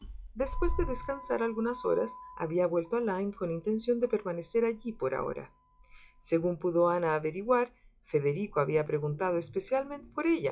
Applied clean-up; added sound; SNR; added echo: classical method log-MMSE.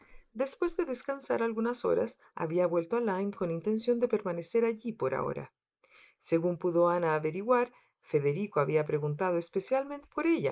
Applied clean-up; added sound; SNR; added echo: neural mask model Resemble Enhance denoiser.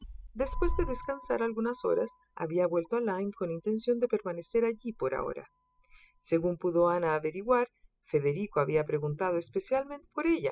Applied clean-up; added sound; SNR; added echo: classical method spectral subtraction.